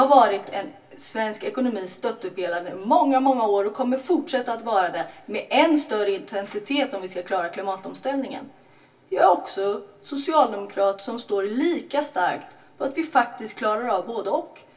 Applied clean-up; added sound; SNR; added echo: none; none; none; reverberation time 0.2 s.